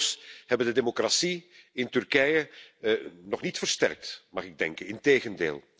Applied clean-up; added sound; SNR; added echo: none; none; none; none.